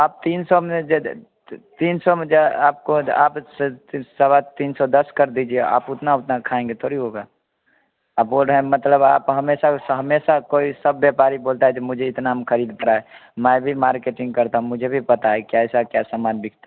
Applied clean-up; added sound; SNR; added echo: none; none; none; none.